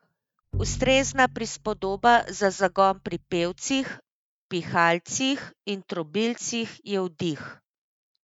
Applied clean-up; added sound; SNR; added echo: neural mask model RNNoise.